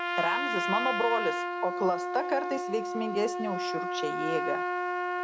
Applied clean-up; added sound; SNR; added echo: none; Trumpet; -1 dB; none.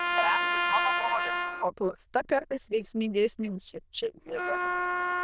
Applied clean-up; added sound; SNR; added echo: neural diffusion model UNIVERSE++.